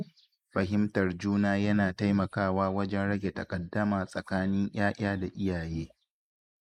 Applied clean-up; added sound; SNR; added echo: neural mask model Resemble Enhance denoiser.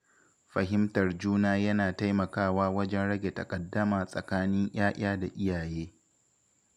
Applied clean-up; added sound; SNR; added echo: none; none; none; none.